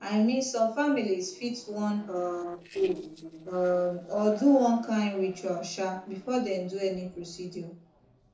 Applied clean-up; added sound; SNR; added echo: neural separator model SepFormer DNS4.